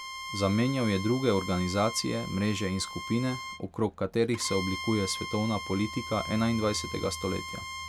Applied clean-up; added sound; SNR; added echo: none; Bowed string instrument; 10 dB; none.